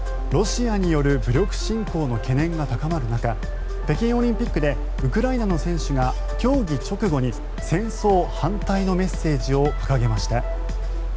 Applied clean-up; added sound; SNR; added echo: none; Mechanisms; 3 dB; none.